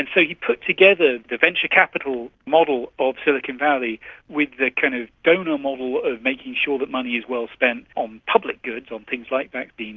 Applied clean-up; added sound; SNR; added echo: none; none; none; none.